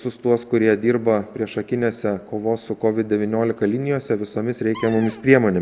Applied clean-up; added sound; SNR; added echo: none; Cupboard open or close; 15 dB; none.